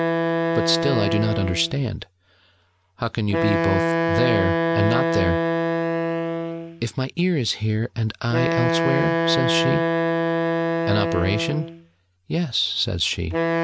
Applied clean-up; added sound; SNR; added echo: none; Wind instrument, woodwind instrument; -1 dB; none.